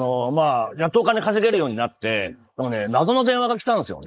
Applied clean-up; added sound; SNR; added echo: neural mask model Resemble Enhance denoiser.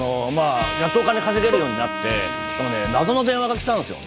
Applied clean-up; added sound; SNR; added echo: none; Bowed string instrument + Trumpet; 6 dB; none.